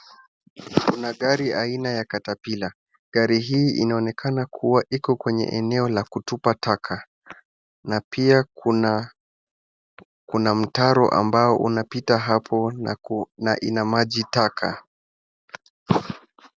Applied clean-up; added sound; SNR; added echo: none; none; none; none.